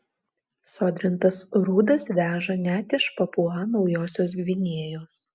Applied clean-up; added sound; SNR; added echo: none; none; none; none.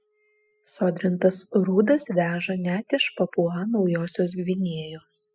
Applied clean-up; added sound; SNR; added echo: classical method spectral subtraction.